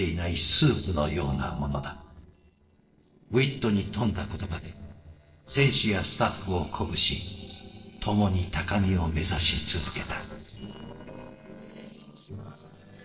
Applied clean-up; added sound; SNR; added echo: neural separator model SepFormer DNS4.